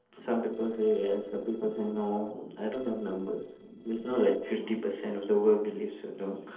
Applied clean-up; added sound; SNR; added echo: neural separator model SepFormer DNS4.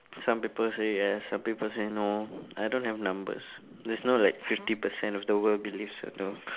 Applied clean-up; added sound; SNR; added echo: none; none; none; none.